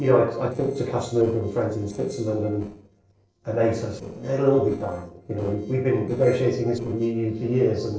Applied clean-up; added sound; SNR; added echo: neural separator model SepFormer DNS4.